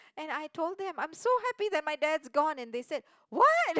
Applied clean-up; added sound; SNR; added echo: none; none; none; none.